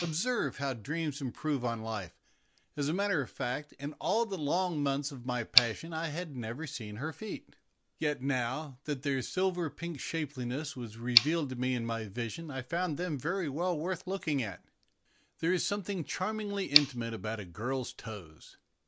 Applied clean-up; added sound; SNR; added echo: none; Tick; 6 dB; none.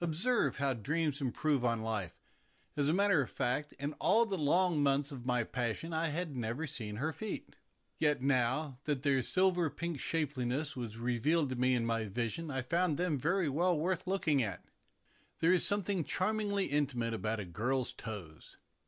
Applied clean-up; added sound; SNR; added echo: none; none; none; none.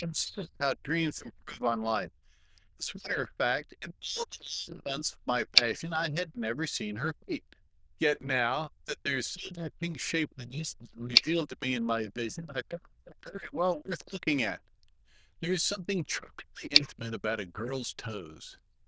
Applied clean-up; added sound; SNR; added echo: neural diffusion model UNIVERSE++.